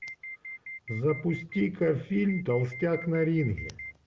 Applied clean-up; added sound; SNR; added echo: none; Alarm; 13 dB; none.